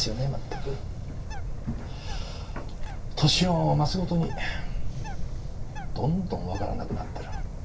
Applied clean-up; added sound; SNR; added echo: none; Bird; 1 dB; reverberation time 0.2 s.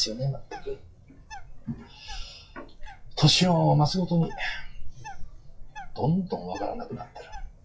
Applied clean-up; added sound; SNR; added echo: classical method WPE with log-MMSE.